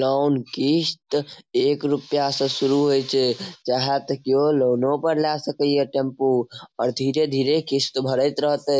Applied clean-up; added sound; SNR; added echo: none; none; none; none.